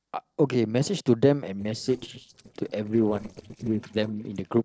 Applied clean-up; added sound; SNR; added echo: neural separator model SepFormer DNS4.